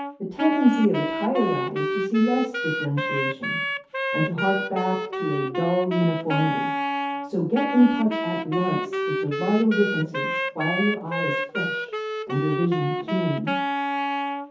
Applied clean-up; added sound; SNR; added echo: none; Wind instrument, woodwind instrument; 2 dB; reverberation time 0.5 s.